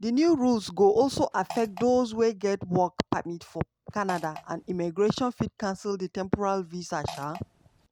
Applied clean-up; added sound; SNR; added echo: none; Fart; 17 dB; none.